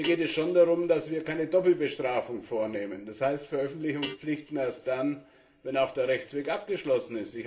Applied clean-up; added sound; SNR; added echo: none; Guitar; 18 dB; reverberation time 0.4 s.